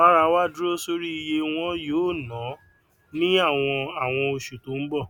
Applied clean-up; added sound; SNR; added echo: none; none; none; none.